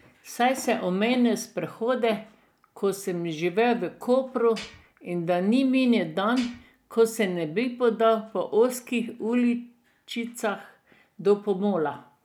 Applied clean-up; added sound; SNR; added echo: none; Tools; 16 dB; none.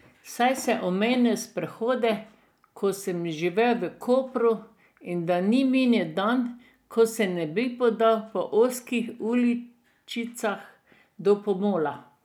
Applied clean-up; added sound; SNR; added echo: none; none; none; none.